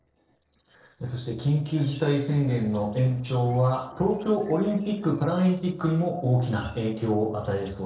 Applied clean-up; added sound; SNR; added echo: neural separator model SepFormer DNS4.